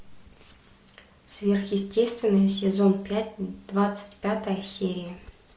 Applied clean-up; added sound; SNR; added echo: none; none; none; none.